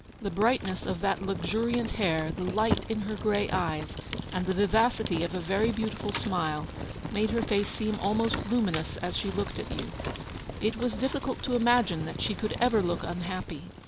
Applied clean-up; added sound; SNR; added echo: none; Fire; 7 dB; none.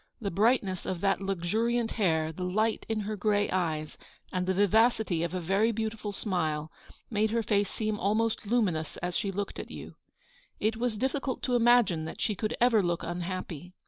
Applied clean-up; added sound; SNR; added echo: none; none; none; none.